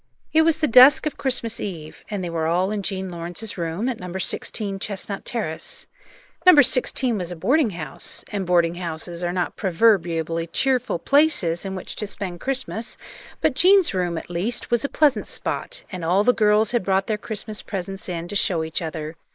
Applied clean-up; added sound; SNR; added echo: neural mask model Resemble Enhance denoiser.